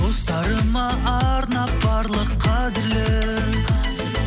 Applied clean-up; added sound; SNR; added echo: none; none; none; none.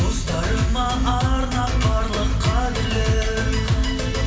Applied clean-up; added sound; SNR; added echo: none; none; none; reverberation time 2.4 s.